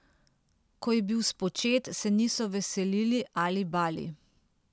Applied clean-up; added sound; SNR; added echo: none; none; none; none.